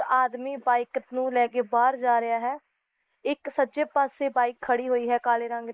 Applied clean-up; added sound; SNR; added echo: neural mask model Resemble Enhance denoiser.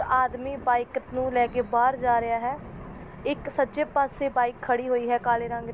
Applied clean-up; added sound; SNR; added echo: none; Thunder; 17 dB; none.